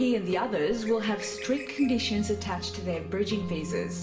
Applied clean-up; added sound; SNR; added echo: none; Bird; 16 dB; reverberation time 0.6 s.